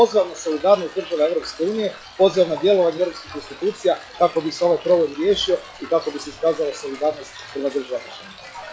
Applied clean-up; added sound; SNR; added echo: classical method log-MMSE.